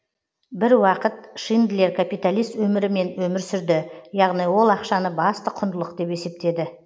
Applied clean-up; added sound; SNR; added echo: none; none; none; none.